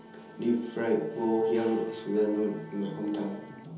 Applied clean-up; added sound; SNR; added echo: none; Bowed string instrument; 20 dB; reverberation time 1.2 s.